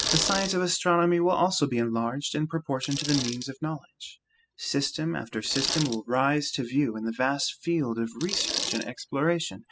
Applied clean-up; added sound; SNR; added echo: classical method spectral subtraction.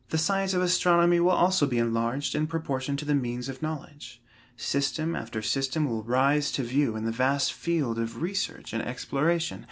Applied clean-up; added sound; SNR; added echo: none; none; none; none.